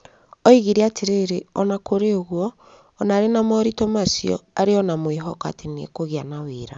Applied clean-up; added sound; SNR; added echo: none; none; none; none.